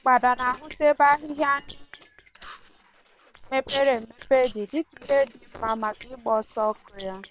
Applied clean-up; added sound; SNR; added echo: neural separator model SepFormer WHAM!.